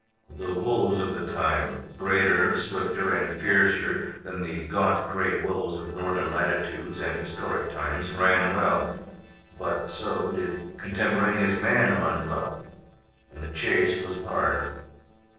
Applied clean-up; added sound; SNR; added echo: neural separator model SepFormer DNS4.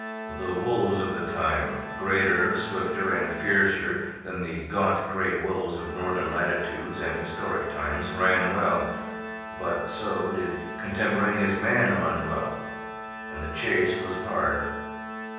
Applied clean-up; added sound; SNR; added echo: none; Organ; 9 dB; reverberation time 1.3 s.